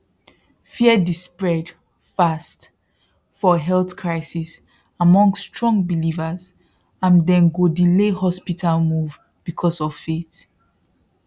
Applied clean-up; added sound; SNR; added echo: none; none; none; none.